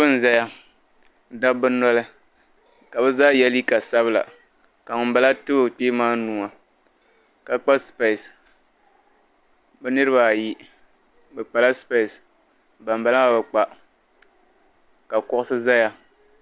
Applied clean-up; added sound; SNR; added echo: none; none; none; none.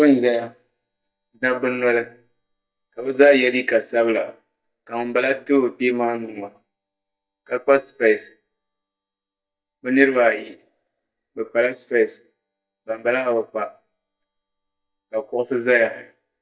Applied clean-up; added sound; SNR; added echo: neural mask model DeepFilterNet 3.